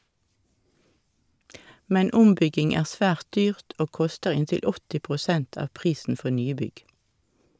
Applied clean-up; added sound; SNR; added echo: none; none; none; none.